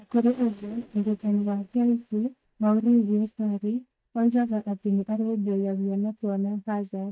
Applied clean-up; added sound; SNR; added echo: neural mask model DeepFilterNet 3.